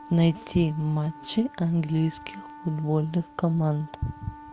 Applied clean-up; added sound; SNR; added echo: none; Wind instrument, woodwind instrument; 19 dB; none.